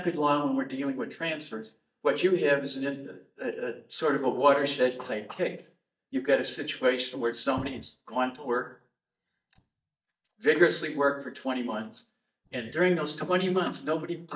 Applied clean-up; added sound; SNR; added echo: neural mask model DeepFilterNet 3.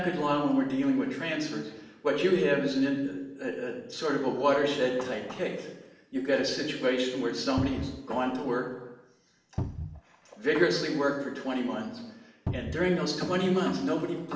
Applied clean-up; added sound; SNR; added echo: none; Cupboard open or close; 5 dB; reverberation time 0.9 s.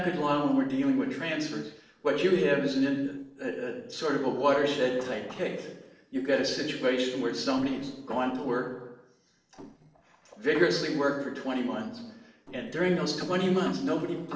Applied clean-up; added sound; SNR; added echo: neural separator model SepFormer DNS4.